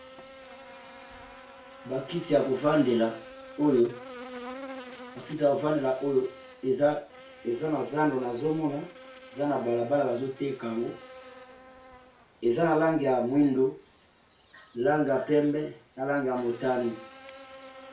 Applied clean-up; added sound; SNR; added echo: none; Buzz; 18 dB; reverberation time 0.3 s.